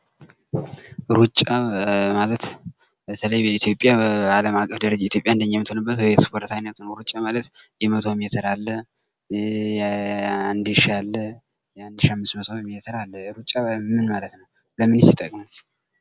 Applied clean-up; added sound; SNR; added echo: none; none; none; none.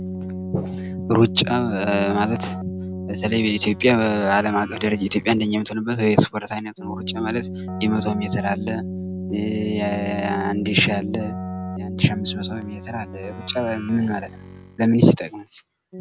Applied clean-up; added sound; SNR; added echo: none; Keyboard (musical); 8 dB; none.